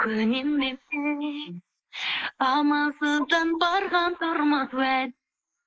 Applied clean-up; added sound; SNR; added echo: neural mask model Resemble Enhance denoiser.